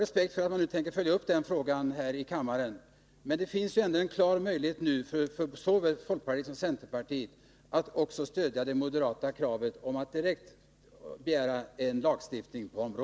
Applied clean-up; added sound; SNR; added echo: none; none; none; none.